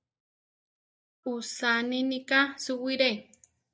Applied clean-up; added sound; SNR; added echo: neural mask model DeepFilterNet 3.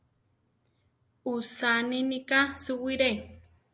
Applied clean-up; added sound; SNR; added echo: none; none; none; none.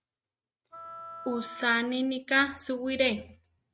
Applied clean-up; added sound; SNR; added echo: neural mask model RNNoise.